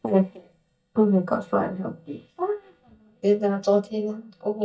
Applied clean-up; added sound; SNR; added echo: neural mask model DeepFilterNet 3.